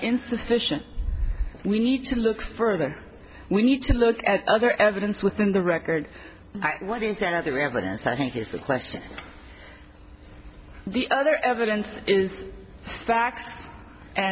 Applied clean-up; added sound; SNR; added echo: none; none; none; none.